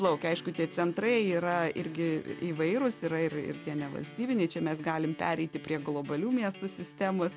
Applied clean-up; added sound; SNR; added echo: none; Acoustic guitar; 16 dB; none.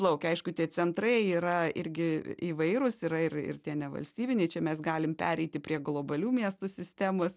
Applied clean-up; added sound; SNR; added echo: none; none; none; none.